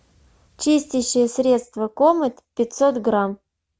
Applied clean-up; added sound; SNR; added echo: none; none; none; none.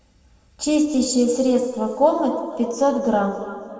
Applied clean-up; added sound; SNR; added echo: none; none; none; reverberation time 1.9 s.